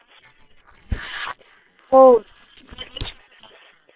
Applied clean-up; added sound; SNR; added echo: neural separator model SepFormer WHAM!.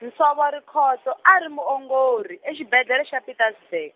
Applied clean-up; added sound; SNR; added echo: none; none; none; none.